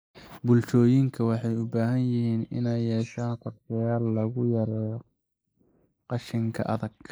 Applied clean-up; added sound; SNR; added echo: neural mask model Resemble Enhance denoiser.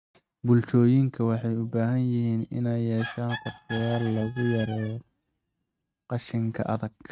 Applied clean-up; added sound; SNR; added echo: neural mask model RNNoise.